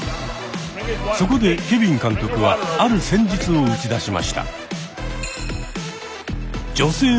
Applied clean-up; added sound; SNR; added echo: none; none; none; none.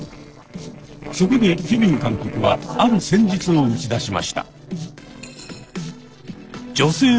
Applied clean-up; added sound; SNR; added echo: neural separator model SepFormer DNS4.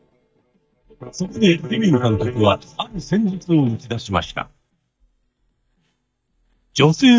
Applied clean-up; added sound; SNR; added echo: neural mask model DeepFilterNet 3.